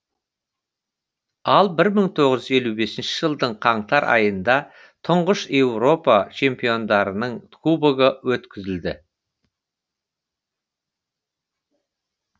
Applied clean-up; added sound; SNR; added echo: none; none; none; none.